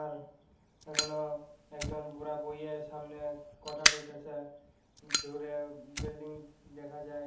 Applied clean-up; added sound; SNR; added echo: none; Fire; -4 dB; reverberation time 0.6 s.